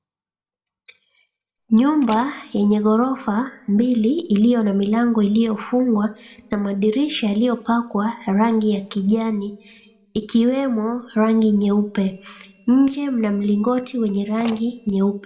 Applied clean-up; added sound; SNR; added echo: none; Slam; 19 dB; reverberation time 0.5 s.